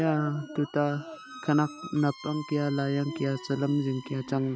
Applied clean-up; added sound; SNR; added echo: none; Squeak; 18 dB; none.